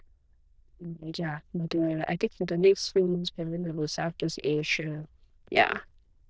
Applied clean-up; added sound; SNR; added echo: neural diffusion model UNIVERSE++.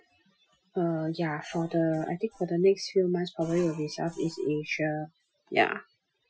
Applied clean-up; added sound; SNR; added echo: classical method Wiener filter.